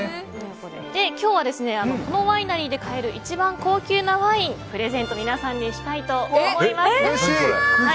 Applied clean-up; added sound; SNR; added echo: none; none; none; none.